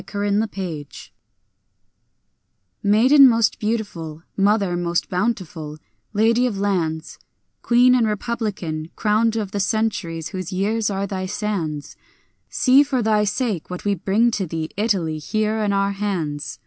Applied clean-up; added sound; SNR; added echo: none; none; none; none.